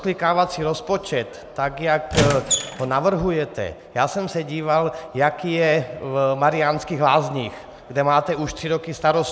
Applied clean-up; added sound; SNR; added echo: none; Squeak; 2 dB; none.